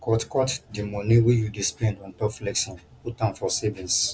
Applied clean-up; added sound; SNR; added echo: none; none; none; none.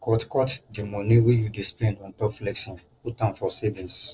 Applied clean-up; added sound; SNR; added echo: neural separator model SepFormer DNS4.